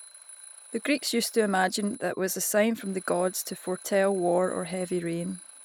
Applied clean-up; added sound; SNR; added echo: none; Alarm; 19 dB; none.